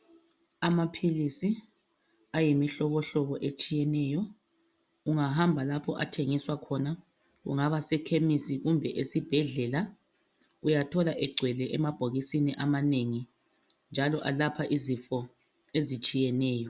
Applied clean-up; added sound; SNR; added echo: none; none; none; none.